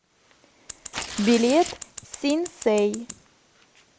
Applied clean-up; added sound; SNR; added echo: none; Scissors + Tearing; 11 dB; none.